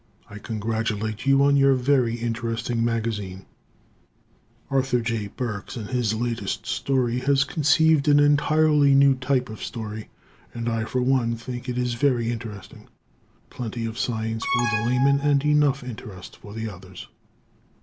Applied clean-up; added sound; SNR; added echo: none; Alarm; 5 dB; none.